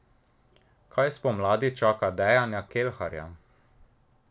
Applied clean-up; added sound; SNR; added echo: none; none; none; none.